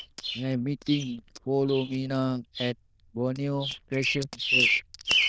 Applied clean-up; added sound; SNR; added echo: neural diffusion model UNIVERSE++.